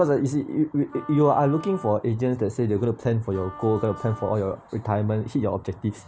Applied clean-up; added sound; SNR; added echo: none; Wind instrument, woodwind instrument; 19 dB; none.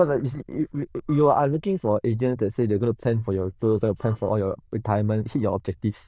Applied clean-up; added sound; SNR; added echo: neural diffusion model UNIVERSE++.